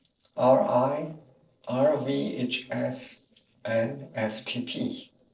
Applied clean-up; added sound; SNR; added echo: neural separator model SepFormer DNS4.